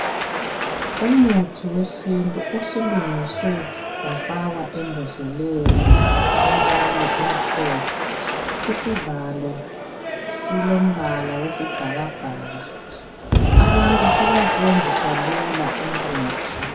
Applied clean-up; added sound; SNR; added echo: none; Applause / Cheering; -3 dB; reverberation time 0.2 s.